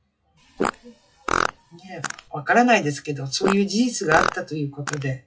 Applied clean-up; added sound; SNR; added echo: classical method WPE with log-MMSE.